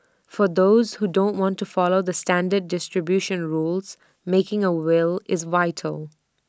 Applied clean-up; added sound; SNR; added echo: none; none; none; none.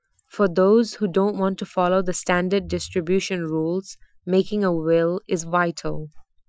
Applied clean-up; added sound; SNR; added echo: classical method Wiener filter.